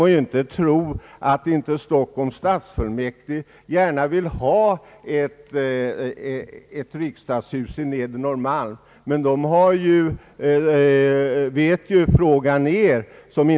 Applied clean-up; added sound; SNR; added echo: none; none; none; none.